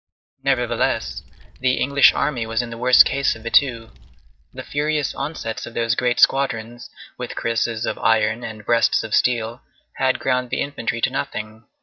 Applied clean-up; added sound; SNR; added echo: neural mask model DeepFilterNet 3.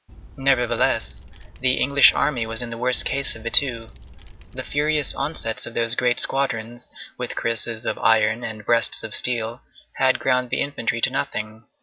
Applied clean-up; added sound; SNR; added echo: none; Wind; 18 dB; none.